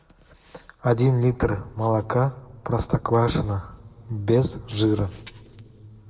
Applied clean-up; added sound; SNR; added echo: none; none; none; reverberation time 1.5 s.